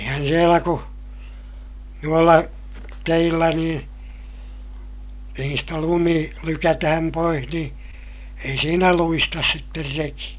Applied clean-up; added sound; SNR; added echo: none; none; none; none.